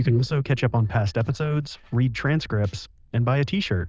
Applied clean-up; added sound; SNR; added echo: neural diffusion model UNIVERSE++.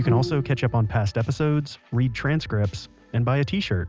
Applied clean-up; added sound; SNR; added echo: none; Bowed string instrument; 9 dB; none.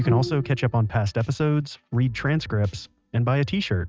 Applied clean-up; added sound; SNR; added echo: neural mask model RNNoise.